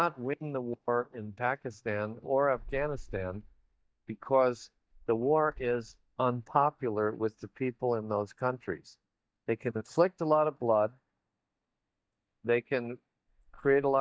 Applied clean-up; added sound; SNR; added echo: neural mask model DeepFilterNet 3.